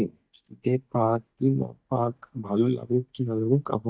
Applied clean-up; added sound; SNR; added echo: neural mask model DeepFilterNet 3.